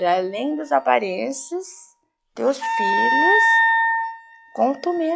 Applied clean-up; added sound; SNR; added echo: classical method log-MMSE.